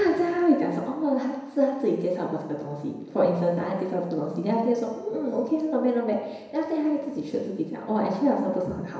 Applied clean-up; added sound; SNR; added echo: none; none; none; reverberation time 1.0 s.